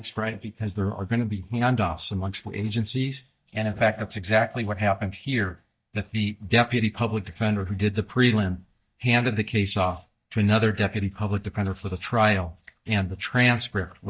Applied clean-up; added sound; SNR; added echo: neural mask model DeepFilterNet 3.